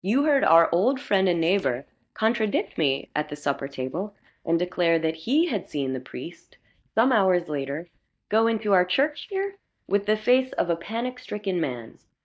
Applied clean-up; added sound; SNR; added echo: neural mask model DeepFilterNet 3.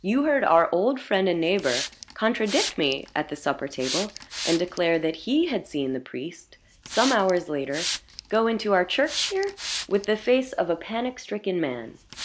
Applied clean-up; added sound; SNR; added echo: none; Hiss; 12 dB; none.